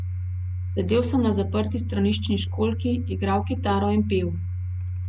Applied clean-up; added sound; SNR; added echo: none; Domestic sounds, home sounds; 3 dB; none.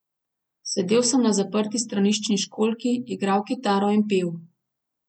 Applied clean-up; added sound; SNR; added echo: none; none; none; none.